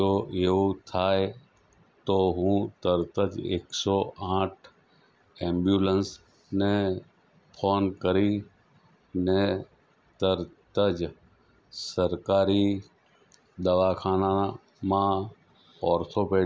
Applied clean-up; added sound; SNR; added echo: none; none; none; none.